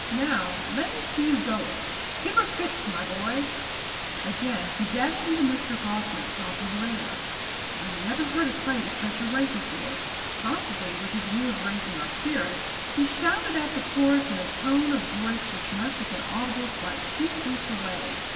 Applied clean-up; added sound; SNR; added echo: none; Water; 0 dB; reverberation time 2.7 s.